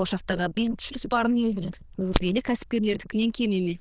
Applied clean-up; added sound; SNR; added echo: neural diffusion model UNIVERSE++.